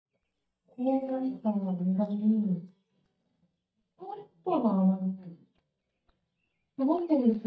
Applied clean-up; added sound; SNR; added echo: neural mask model DeepFilterNet 3.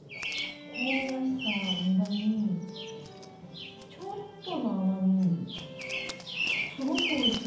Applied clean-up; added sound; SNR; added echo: none; Bird vocalization, bird call, bird song; 5 dB; reverberation time 0.8 s.